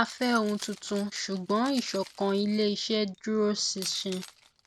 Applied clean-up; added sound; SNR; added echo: none; Keys jangling; 19 dB; none.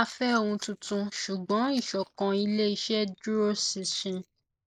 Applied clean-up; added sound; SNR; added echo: neural mask model Resemble Enhance denoiser.